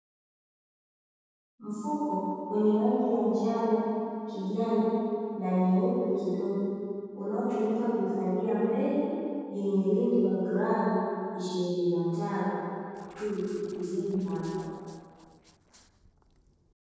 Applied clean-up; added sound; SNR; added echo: neural separator model SepFormer DNS4.